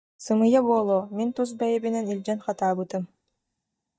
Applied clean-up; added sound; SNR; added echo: neural mask model DeepFilterNet 3.